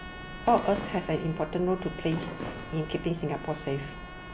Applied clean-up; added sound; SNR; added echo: none; Trumpet + Fireworks; 11 dB; none.